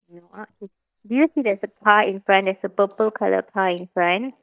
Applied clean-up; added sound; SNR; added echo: neural mask model DeepFilterNet 3.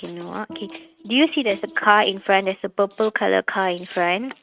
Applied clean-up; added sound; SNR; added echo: neural mask model RNNoise.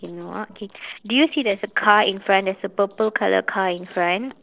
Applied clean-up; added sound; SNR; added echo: neural separator model SepFormer DNS4.